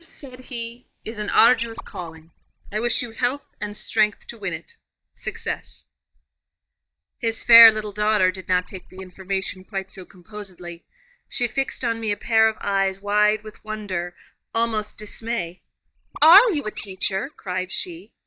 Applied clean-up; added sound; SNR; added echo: neural mask model DeepFilterNet 3.